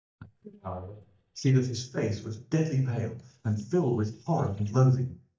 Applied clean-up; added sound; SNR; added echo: neural mask model DeepFilterNet 3.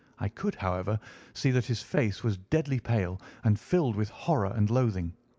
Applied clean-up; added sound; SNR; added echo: none; none; none; none.